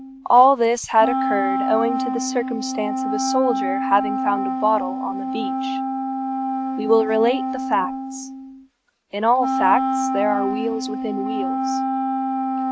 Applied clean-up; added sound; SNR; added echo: neural mask model RNNoise.